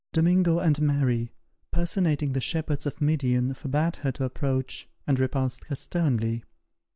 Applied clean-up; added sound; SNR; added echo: none; none; none; none.